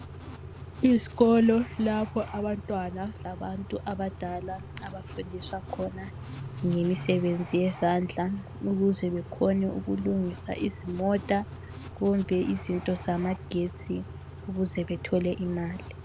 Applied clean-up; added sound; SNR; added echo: none; Idling / Accelerating, revving, vroom / Car + Squeak; 12 dB; none.